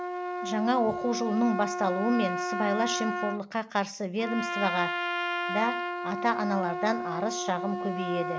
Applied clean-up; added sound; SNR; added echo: none; Trumpet; 3 dB; none.